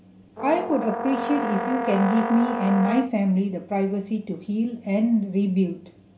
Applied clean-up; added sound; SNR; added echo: none; Brass instrument; 5 dB; reverberation time 0.5 s.